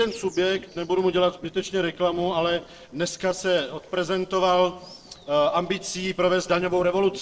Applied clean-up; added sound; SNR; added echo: neural separator model SepFormer DNS4.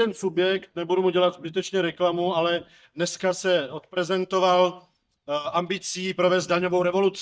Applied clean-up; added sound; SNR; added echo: neural mask model DeepFilterNet 3.